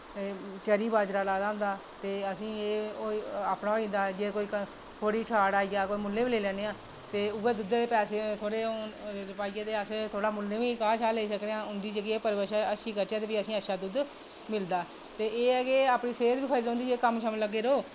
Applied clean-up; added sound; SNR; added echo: none; none; none; none.